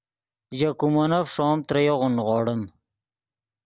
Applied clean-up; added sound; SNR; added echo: none; none; none; none.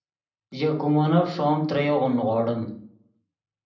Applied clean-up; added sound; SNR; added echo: none; none; none; reverberation time 0.6 s.